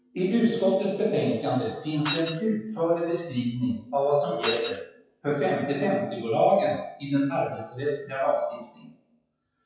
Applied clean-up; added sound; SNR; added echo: classical method WPE with log-MMSE.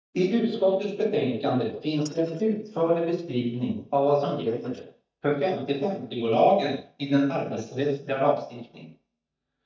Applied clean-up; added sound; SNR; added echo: neural mask model DeepFilterNet 3.